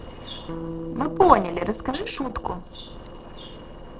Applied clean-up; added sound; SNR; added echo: neural separator model SepFormer DNS4.